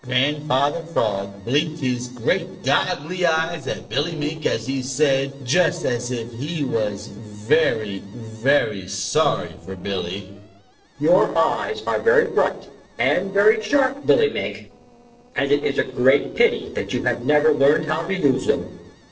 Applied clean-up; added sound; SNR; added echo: neural separator model SepFormer DNS4.